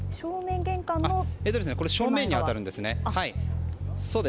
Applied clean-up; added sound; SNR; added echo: none; Bass guitar; 2 dB; none.